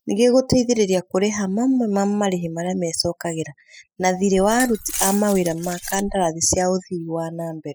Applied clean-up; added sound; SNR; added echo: classical method spectral subtraction.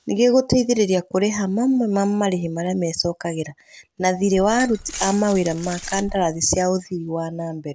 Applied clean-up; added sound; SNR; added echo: none; Glass; 10 dB; none.